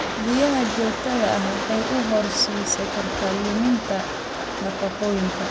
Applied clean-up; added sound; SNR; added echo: none; Rain; 3 dB; none.